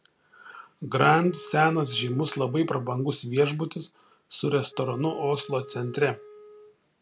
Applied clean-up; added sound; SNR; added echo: none; Wind instrument, woodwind instrument; 19 dB; none.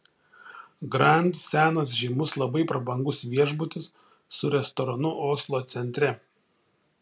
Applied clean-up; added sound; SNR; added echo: none; none; none; none.